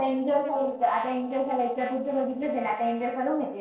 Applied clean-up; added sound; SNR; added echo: neural separator model SepFormer DNS4.